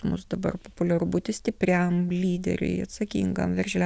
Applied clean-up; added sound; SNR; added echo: none; none; none; none.